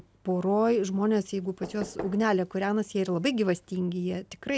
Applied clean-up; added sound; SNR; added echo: none; Knock / Wood; 18 dB; none.